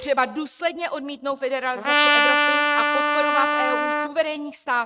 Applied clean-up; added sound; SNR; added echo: neural mask model RNNoise.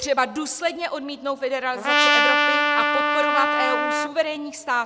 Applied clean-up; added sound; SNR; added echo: none; Trumpet; -5 dB; none.